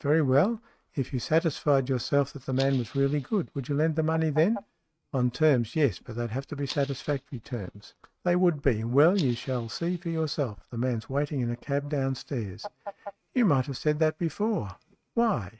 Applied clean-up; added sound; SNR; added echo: neural mask model RNNoise.